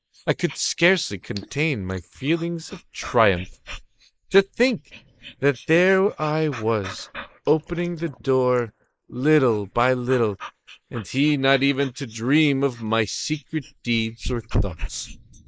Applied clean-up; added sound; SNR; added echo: neural mask model Resemble Enhance denoiser.